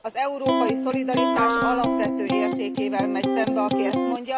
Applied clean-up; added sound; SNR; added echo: none; Electric guitar + Wind instrument, woodwind instrument; -5 dB; none.